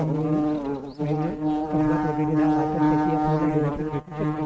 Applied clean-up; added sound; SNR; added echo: neural mask model RNNoise.